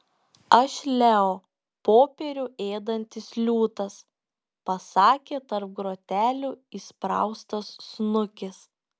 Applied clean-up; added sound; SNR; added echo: none; none; none; none.